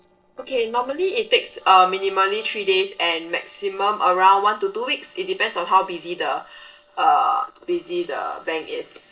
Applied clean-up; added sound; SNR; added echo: neural separator model SepFormer DNS4.